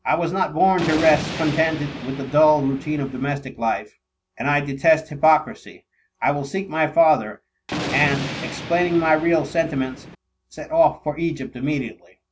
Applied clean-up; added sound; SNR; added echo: none; Thunder; 9 dB; none.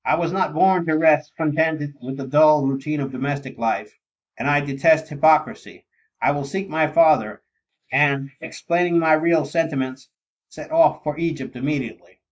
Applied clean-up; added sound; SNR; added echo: neural mask model Resemble Enhance denoiser.